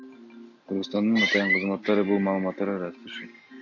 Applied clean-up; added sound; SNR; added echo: none; Marimba, xylophone; 20 dB; none.